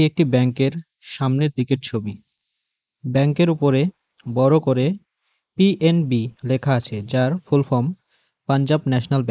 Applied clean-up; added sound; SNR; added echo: neural mask model Resemble Enhance denoiser.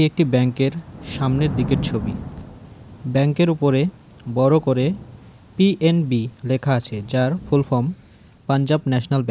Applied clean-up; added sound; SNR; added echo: none; Thunder / Rain; 14 dB; none.